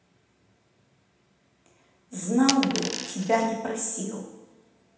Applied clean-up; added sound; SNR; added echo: none; Coin (dropping); 3 dB; reverberation time 0.9 s.